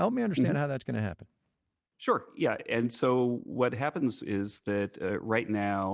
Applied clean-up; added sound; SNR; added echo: none; none; none; none.